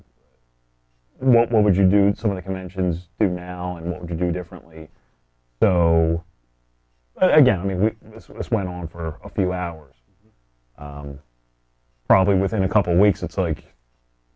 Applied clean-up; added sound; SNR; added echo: none; none; none; none.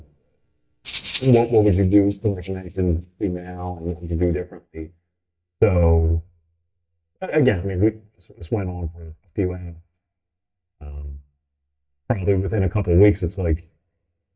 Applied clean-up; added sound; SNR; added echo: neural mask model DeepFilterNet 3.